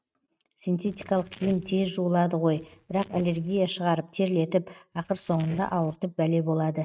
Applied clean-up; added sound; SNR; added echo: neural mask model RNNoise.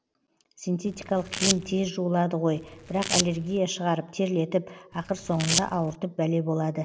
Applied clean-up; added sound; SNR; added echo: none; Domestic sounds, home sounds; 4 dB; none.